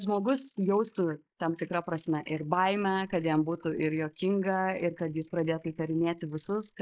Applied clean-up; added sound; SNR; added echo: neural mask model Resemble Enhance denoiser.